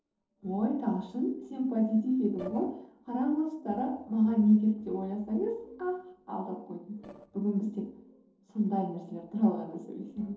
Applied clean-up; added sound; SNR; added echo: neural separator model SepFormer DNS4.